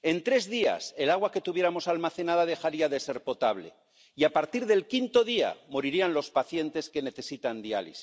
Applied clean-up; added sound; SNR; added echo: none; none; none; none.